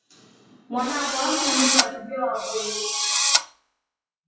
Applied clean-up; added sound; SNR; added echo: classical method WPE with log-MMSE.